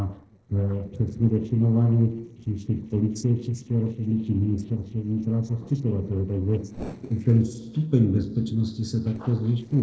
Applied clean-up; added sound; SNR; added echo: neural separator model SepFormer DNS4.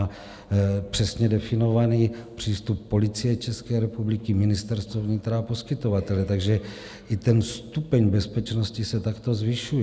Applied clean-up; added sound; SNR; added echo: none; none; none; none.